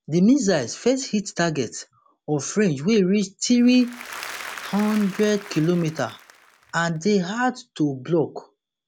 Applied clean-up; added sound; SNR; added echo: none; Applause / Crowd; 16 dB; none.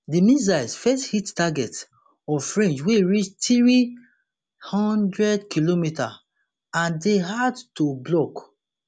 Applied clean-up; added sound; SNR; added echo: none; none; none; none.